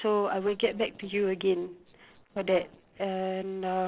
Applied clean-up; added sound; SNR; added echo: neural separator model SepFormer DNS4.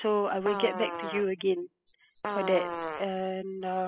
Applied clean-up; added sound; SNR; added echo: classical method spectral subtraction.